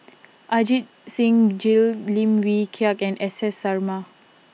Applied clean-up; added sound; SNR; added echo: none; none; none; none.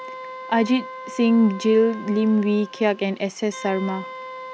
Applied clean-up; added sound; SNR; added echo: none; Wind instrument, woodwind instrument; 15 dB; none.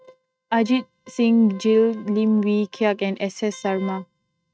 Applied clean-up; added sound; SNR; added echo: neural mask model RNNoise.